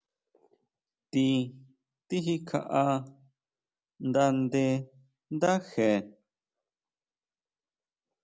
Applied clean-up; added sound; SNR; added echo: none; none; none; none.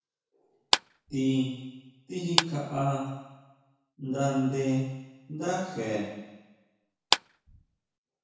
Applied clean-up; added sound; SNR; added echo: none; Clapping; 0 dB; reverberation time 1.0 s.